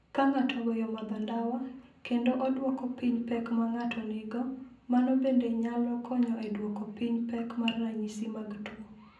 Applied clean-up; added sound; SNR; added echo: none; none; none; reverberation time 0.6 s.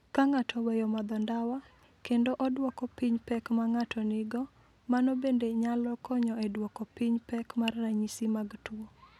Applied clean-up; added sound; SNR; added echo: none; none; none; none.